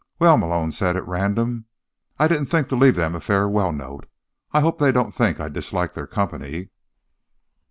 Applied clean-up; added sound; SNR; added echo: none; none; none; none.